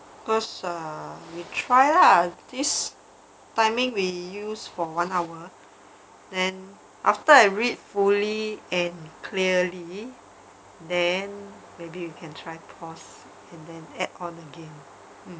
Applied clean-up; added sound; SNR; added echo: none; none; none; none.